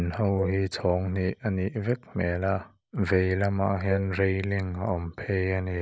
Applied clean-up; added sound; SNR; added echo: neural mask model Resemble Enhance denoiser.